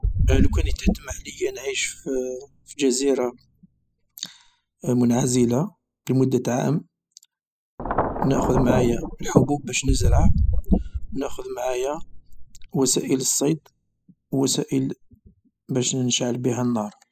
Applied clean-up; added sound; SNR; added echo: classical method spectral subtraction.